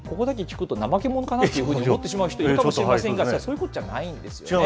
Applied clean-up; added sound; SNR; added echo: none; none; none; none.